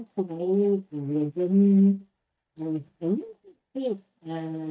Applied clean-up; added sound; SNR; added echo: neural mask model DeepFilterNet 3.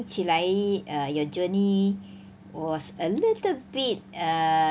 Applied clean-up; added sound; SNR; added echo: none; none; none; none.